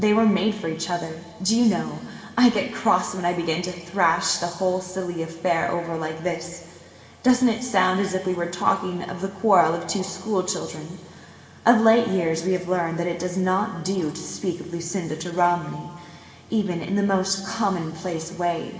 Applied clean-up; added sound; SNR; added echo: none; none; none; reverberation time 2.0 s.